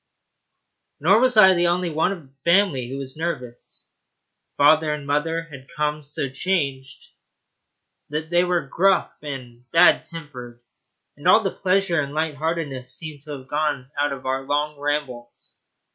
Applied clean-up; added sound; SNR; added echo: none; none; none; none.